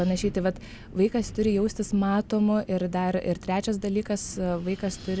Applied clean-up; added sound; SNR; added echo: none; Wind; 15 dB; none.